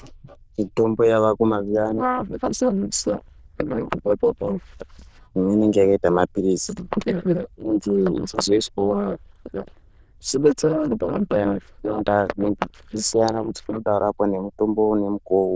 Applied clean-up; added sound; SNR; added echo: neural diffusion model UNIVERSE++.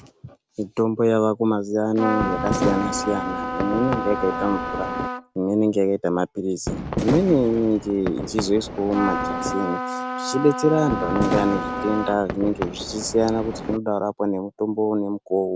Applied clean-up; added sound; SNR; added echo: none; Fireworks + Trumpet; 4 dB; none.